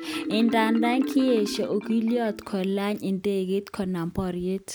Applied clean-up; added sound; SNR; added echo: none; Marimba, xylophone; 9 dB; none.